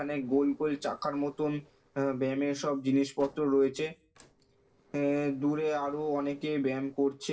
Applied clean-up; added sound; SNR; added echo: neural separator model SepFormer DNS4.